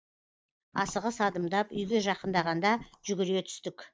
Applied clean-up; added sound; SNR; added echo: neural mask model DeepFilterNet 3.